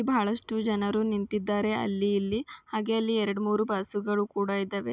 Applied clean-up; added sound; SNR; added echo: none; none; none; none.